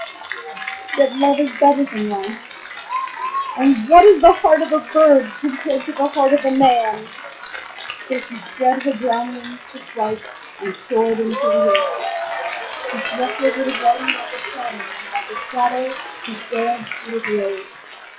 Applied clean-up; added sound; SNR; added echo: classical method log-MMSE.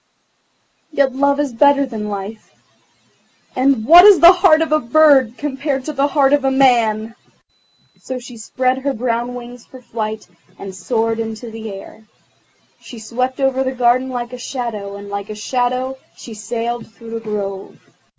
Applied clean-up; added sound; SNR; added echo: none; none; none; none.